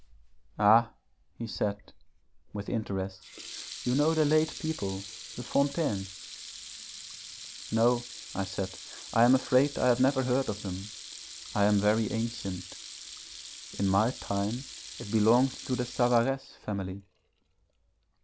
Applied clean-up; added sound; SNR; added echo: none; Sink (filling or washing) / Water tap, faucet; 14 dB; none.